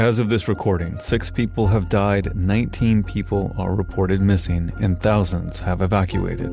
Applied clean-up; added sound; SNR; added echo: none; none; none; none.